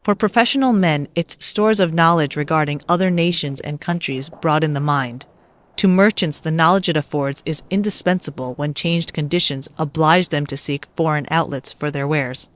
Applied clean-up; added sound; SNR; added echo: neural separator model SepFormer DNS4.